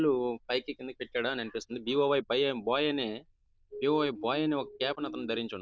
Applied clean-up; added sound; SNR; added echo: neural diffusion model UNIVERSE++.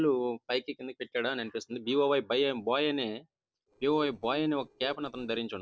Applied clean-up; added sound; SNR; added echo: neural separator model SepFormer DNS4.